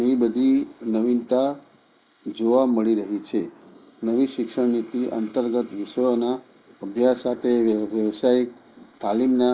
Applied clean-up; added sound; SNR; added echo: neural mask model Resemble Enhance denoiser.